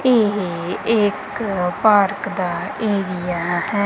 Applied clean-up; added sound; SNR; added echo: none; none; none; none.